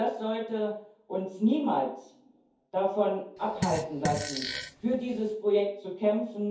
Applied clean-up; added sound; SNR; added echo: none; Fart; 6 dB; reverberation time 0.6 s.